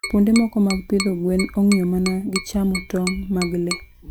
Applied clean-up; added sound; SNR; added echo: none; Tap; 12 dB; none.